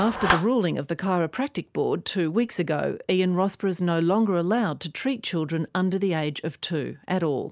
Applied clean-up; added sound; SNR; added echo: none; Clapping; 12 dB; none.